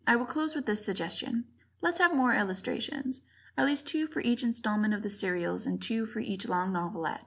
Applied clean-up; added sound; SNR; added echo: none; none; none; none.